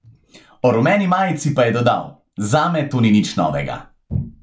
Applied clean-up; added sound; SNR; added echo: none; none; none; none.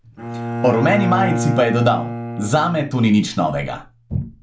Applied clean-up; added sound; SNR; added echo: none; Bowed string instrument; 6 dB; none.